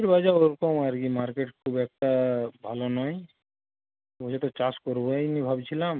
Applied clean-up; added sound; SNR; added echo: none; none; none; none.